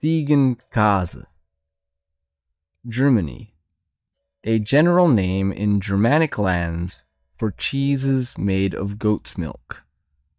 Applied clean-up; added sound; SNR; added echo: neural mask model DeepFilterNet 3.